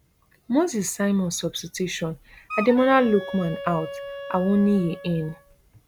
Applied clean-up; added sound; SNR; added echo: none; Wind instrument, woodwind instrument; 12 dB; none.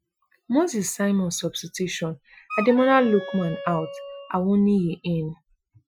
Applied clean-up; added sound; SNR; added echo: classical method Wiener filter.